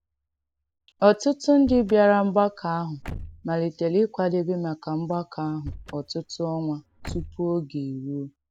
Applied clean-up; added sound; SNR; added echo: none; Slam / Car; 18 dB; none.